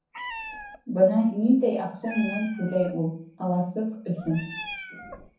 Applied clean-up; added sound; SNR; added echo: none; Meow; 15 dB; reverberation time 0.6 s.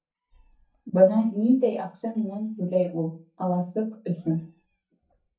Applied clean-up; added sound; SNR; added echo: neural mask model DeepFilterNet 3.